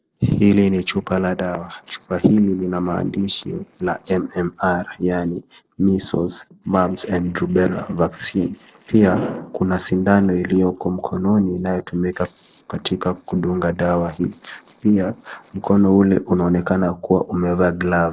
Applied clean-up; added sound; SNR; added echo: neural separator model SepFormer DNS4.